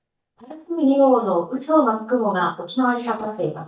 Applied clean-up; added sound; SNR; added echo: neural mask model DeepFilterNet 3.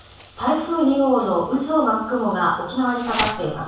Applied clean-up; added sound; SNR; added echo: none; Insect; 13 dB; reverberation time 0.7 s.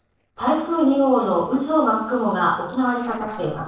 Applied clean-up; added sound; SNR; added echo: neural separator model SepFormer DNS4.